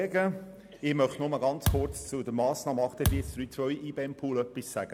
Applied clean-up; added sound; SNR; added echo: none; Thump, thud; 3 dB; none.